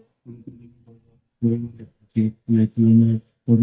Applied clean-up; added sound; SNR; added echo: neural mask model DeepFilterNet 3.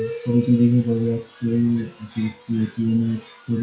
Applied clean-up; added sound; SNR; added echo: classical method WPE with log-MMSE.